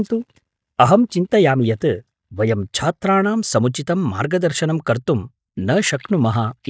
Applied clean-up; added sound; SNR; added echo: neural mask model DeepFilterNet 3.